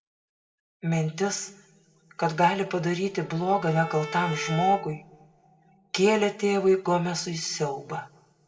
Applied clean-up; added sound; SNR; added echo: none; Bowed string instrument; 13 dB; reverberation time 0.7 s.